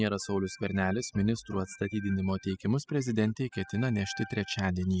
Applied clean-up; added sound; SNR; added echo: classical method spectral subtraction.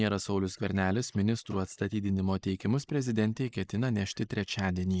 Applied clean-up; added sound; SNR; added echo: neural mask model Resemble Enhance denoiser.